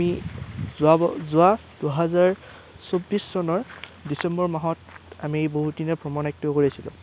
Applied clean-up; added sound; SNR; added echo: none; none; none; none.